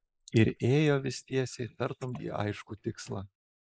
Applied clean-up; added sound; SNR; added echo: neural mask model Resemble Enhance denoiser.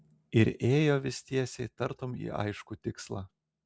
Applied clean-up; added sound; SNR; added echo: none; none; none; none.